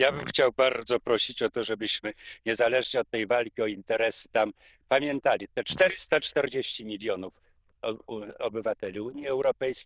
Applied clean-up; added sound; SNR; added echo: neural diffusion model UNIVERSE++.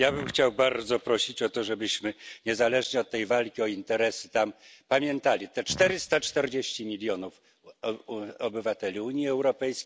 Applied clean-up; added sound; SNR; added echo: none; Fart; 13 dB; none.